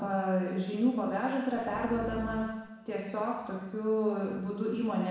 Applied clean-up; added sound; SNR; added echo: none; Dog; 12 dB; reverberation time 1.1 s.